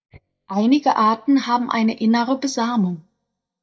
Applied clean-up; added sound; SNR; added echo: neural mask model DeepFilterNet 3.